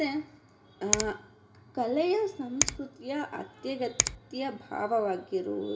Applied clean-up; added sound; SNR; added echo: none; Finger snapping; 2 dB; reverberation time 0.9 s.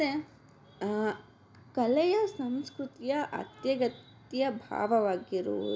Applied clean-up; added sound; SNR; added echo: none; none; none; none.